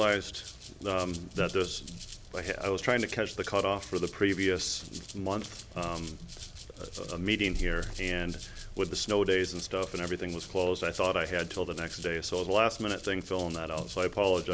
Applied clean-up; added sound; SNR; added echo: none; Rattle (instrument); 17 dB; none.